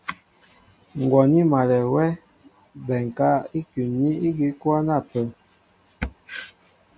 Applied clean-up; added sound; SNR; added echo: none; none; none; none.